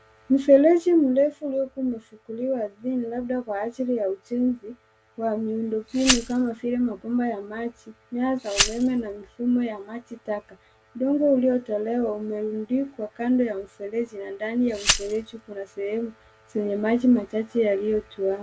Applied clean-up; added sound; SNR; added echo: none; Glass; 6 dB; none.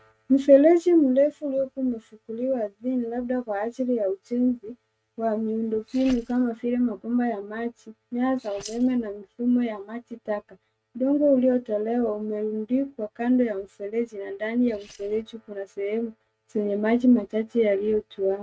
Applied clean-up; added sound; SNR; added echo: neural mask model RNNoise.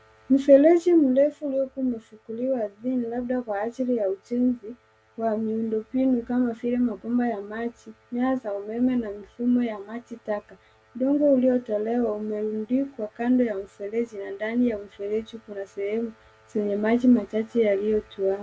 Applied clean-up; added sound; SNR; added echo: none; none; none; none.